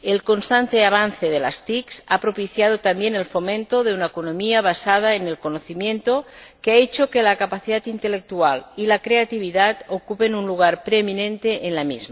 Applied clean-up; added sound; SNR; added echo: none; none; none; none.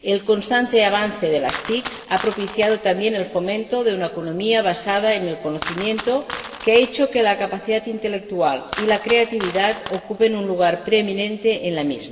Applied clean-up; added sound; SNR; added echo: none; Coin (dropping); 14 dB; reverberation time 1.6 s.